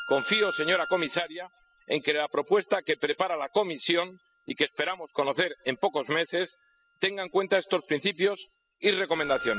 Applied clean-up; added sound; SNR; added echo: classical method spectral subtraction.